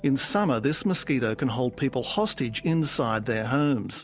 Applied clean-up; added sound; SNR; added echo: none; none; none; none.